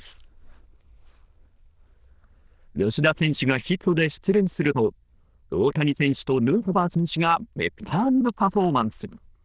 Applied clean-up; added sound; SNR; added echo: neural diffusion model UNIVERSE++.